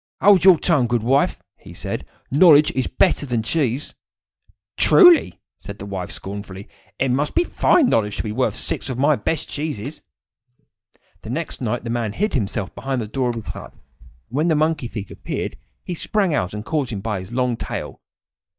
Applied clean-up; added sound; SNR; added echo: neural mask model DeepFilterNet 3.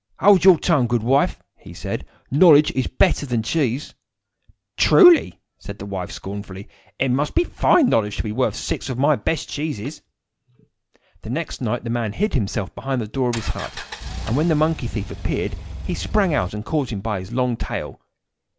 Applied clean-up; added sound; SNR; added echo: none; Engine; 11 dB; none.